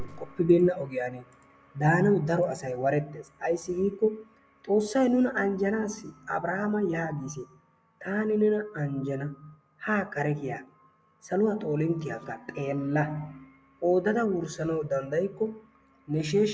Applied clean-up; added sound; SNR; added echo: none; none; none; none.